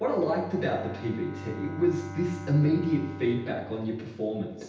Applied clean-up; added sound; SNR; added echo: none; Bowed string instrument; 13 dB; reverberation time 0.9 s.